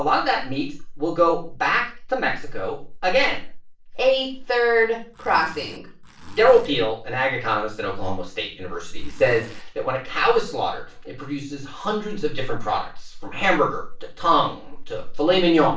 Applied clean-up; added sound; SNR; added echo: neural separator model SepFormer DNS4.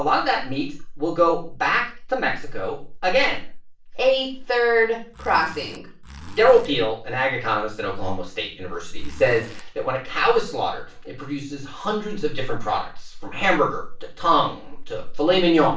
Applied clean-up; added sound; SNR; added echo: none; Zipper (clothing); 19 dB; reverberation time 0.3 s.